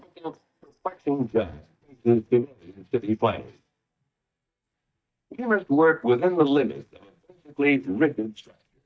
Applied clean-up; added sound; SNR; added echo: neural mask model DeepFilterNet 3.